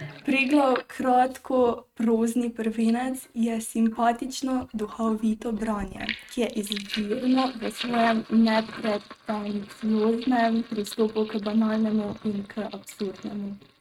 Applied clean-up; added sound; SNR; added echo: neural mask model RNNoise.